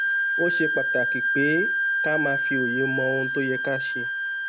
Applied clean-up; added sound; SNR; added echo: none; Wind instrument, woodwind instrument; -3 dB; none.